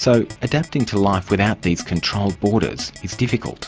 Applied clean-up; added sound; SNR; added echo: none; Keyboard (musical); 19 dB; none.